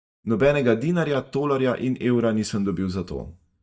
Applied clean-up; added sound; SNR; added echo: neural mask model DeepFilterNet 3.